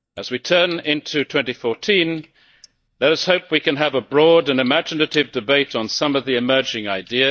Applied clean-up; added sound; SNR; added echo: neural mask model DeepFilterNet 3.